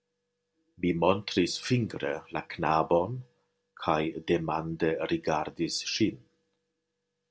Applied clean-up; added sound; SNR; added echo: none; none; none; none.